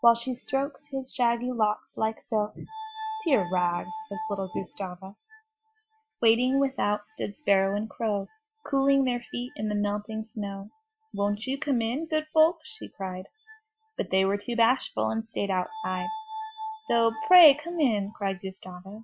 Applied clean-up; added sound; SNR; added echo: classical method Wiener filter.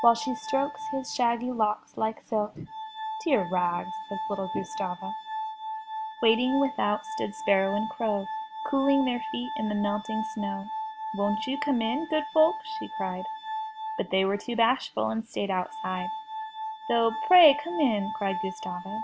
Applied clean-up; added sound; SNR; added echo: none; Glass; 8 dB; none.